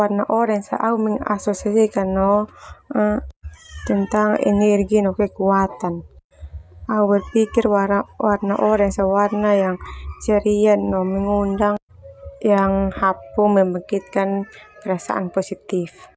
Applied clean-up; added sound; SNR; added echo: none; none; none; none.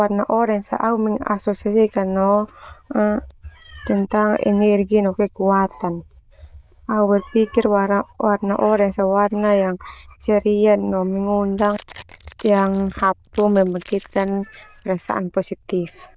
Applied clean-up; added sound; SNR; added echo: neural diffusion model UNIVERSE++.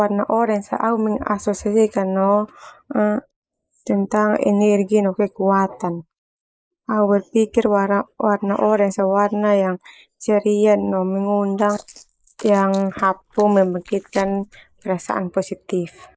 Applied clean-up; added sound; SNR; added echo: neural mask model Resemble Enhance denoiser.